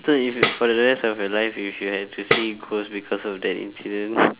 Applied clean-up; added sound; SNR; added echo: none; Tambourine; 5 dB; none.